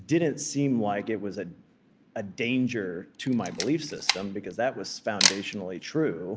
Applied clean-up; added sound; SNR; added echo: none; Camera; 3 dB; none.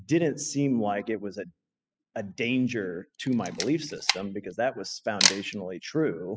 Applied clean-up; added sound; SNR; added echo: classical method spectral subtraction.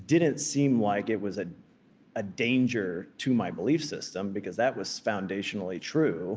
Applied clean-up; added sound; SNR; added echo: none; none; none; none.